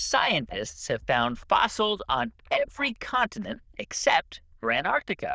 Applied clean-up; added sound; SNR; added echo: neural diffusion model UNIVERSE++.